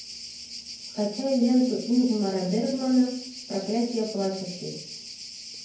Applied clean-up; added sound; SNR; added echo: none; Cricket; 14 dB; reverberation time 0.9 s.